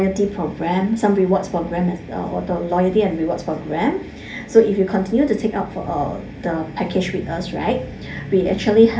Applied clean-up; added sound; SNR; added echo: none; none; none; reverberation time 0.3 s.